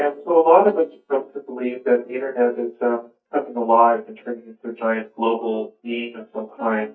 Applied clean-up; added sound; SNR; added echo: neural mask model DeepFilterNet 3.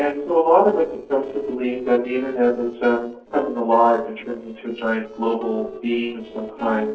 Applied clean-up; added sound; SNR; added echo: neural separator model SepFormer DNS4.